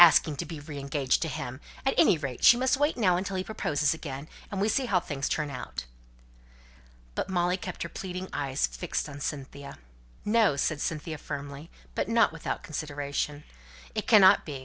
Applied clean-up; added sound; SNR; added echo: none; none; none; none.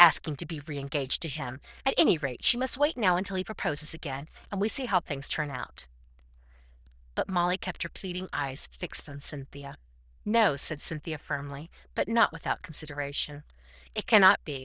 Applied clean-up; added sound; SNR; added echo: neural diffusion model UNIVERSE++.